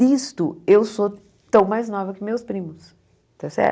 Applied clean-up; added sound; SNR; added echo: none; none; none; none.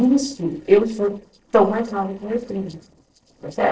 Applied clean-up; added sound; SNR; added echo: neural separator model SepFormer DNS4.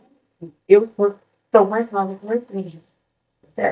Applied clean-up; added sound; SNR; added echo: neural mask model DeepFilterNet 3.